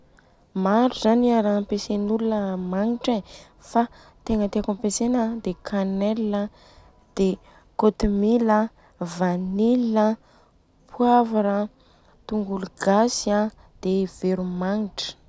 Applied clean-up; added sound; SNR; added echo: none; none; none; none.